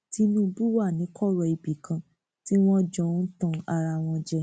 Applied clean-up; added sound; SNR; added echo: none; none; none; none.